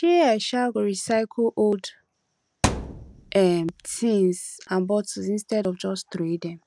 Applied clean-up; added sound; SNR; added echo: none; Thump, thud; 6 dB; none.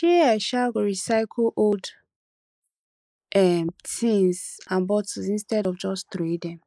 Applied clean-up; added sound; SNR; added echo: neural mask model Resemble Enhance denoiser.